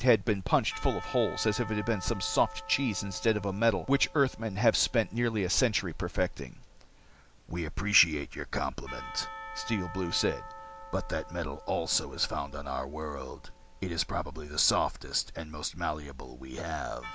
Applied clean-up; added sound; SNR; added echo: none; Church bell / Percussion; 17 dB; none.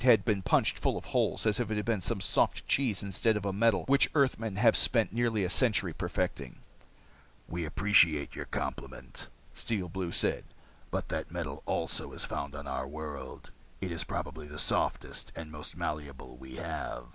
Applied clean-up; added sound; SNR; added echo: none; none; none; none.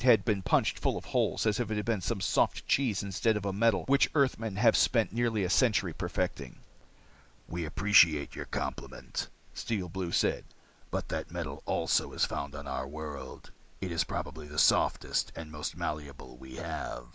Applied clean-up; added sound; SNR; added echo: neural mask model Resemble Enhance denoiser.